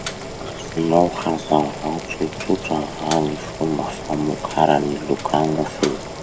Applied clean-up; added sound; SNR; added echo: none; Boiling; 9 dB; none.